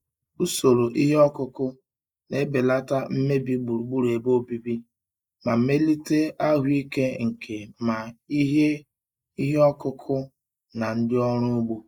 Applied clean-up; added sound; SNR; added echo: neural mask model Resemble Enhance denoiser.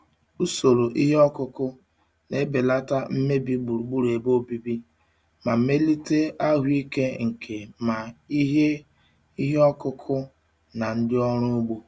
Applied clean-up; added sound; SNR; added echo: none; none; none; none.